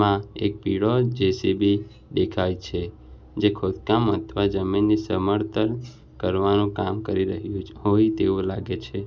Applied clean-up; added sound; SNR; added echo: none; none; none; none.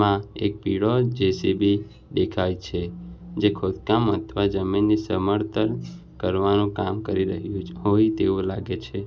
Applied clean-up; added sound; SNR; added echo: none; Telephone; 19 dB; none.